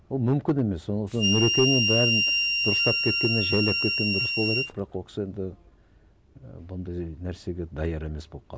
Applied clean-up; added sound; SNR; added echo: none; Harmonica; -2 dB; none.